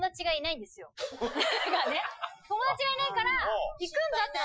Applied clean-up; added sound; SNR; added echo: classical method Wiener filter.